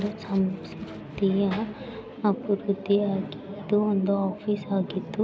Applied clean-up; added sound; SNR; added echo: none; none; none; none.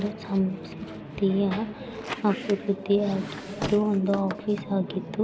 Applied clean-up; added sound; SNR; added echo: none; Squeak; 12 dB; none.